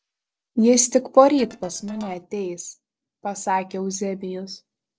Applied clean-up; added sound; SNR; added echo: neural separator model SepFormer DNS4.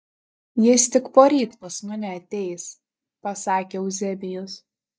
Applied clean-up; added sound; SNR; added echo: neural mask model DeepFilterNet 3.